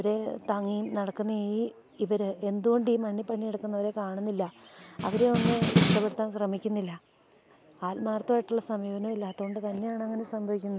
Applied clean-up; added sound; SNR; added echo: none; Snare drum; -3 dB; none.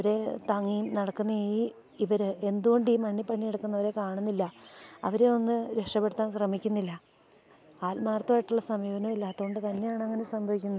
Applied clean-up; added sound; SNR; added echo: none; none; none; none.